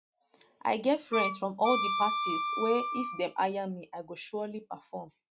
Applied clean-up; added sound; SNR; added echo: classical method log-MMSE.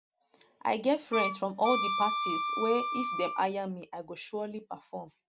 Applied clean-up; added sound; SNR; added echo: none; Wind instrument, woodwind instrument; 1 dB; none.